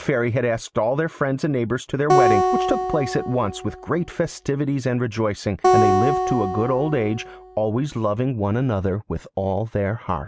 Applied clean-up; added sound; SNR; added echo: none; Acoustic guitar; 0 dB; none.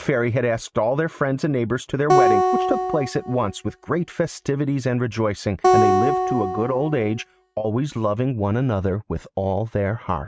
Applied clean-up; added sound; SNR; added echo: neural mask model RNNoise.